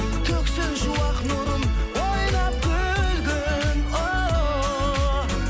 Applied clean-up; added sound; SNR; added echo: none; none; none; none.